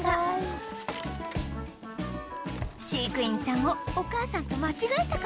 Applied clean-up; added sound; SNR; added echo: none; Bird; 18 dB; none.